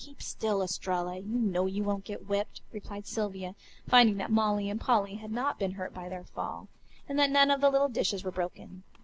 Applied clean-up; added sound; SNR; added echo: none; Chewing, mastication / Livestock, farm animals, working animals; 17 dB; none.